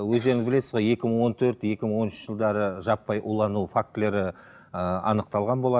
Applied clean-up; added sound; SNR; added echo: none; none; none; none.